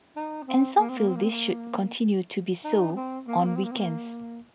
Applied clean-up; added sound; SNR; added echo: none; Wind instrument, woodwind instrument; 8 dB; none.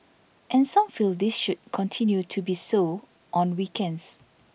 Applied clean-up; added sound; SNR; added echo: none; none; none; none.